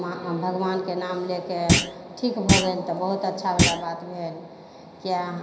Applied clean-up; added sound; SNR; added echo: none; Thump, thud; -4 dB; reverberation time 0.5 s.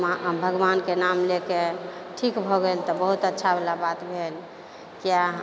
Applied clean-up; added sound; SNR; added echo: none; none; none; none.